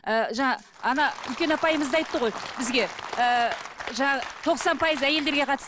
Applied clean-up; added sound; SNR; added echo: none; none; none; none.